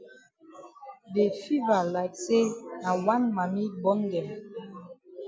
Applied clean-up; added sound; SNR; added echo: none; none; none; none.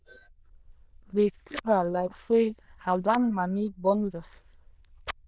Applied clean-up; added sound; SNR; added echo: neural diffusion model UNIVERSE++.